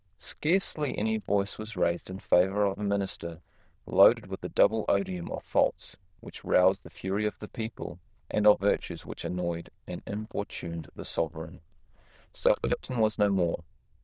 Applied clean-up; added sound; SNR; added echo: neural diffusion model UNIVERSE++.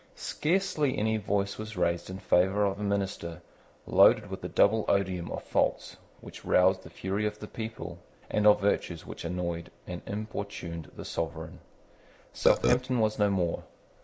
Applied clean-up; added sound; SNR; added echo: neural mask model Resemble Enhance denoiser.